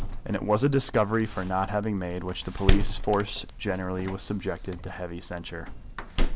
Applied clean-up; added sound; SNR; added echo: none; Door; 0 dB; none.